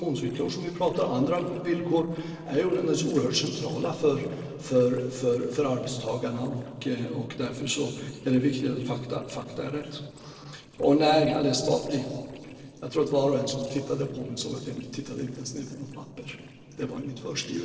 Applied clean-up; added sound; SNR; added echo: neural separator model SepFormer DNS4.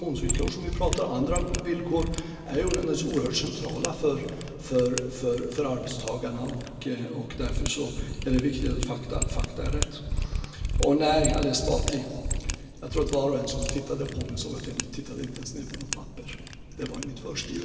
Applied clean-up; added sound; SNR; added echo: none; Mechanisms; 3 dB; reverberation time 2.6 s.